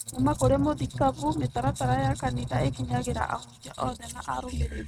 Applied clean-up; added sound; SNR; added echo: neural mask model RNNoise.